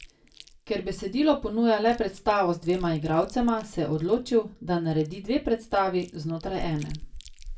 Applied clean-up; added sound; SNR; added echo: none; Chewing, mastication; 17 dB; reverberation time 0.2 s.